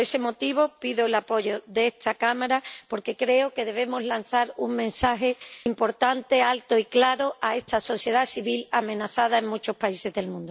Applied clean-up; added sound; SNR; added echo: none; none; none; none.